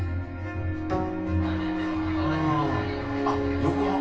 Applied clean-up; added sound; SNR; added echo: none; Bowed string instrument; 13 dB; reverberation time 0.3 s.